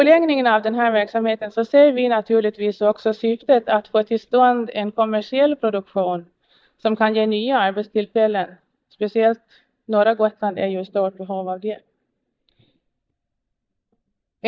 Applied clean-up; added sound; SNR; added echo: neural mask model DeepFilterNet 3.